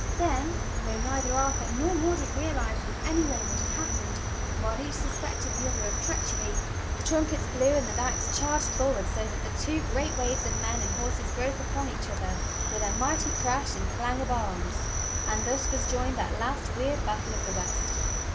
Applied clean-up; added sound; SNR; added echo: none; Cricket; -3 dB; none.